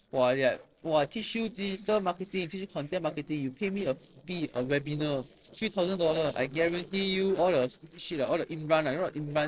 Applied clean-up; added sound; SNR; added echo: neural separator model SepFormer DNS4.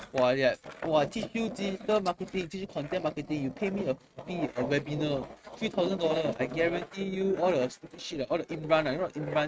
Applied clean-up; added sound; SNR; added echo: neural mask model RNNoise.